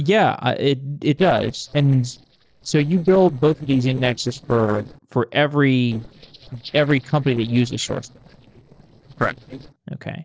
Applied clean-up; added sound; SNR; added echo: neural separator model SepFormer DNS4.